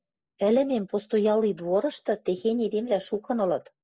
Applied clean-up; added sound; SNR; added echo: neural mask model Resemble Enhance denoiser.